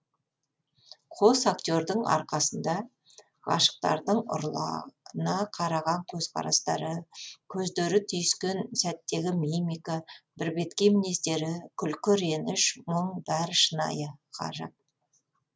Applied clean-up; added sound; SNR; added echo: none; none; none; none.